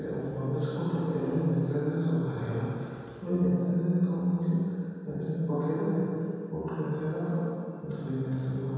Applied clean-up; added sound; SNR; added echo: none; none; none; reverberation time 2.1 s.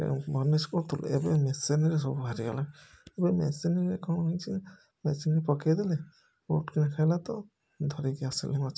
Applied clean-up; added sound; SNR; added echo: none; none; none; none.